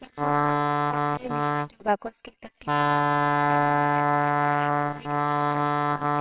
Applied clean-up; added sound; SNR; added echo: neural separator model SepFormer WHAMR!.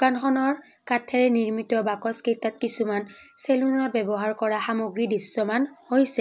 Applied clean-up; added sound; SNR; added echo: none; none; none; none.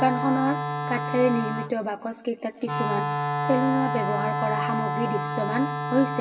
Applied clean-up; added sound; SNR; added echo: none; Wind instrument, woodwind instrument; 2 dB; reverberation time 2.7 s.